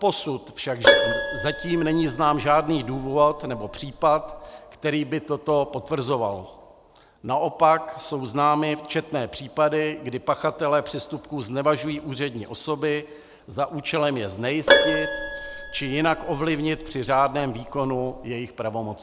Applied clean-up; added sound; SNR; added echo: none; Keyboard (musical); 1 dB; none.